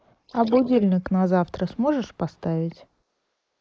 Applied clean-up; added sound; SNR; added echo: neural mask model Resemble Enhance denoiser.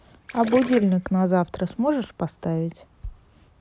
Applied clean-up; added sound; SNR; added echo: none; Gurgling; 18 dB; none.